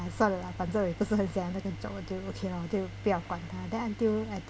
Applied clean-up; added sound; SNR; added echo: none; Engine; 11 dB; none.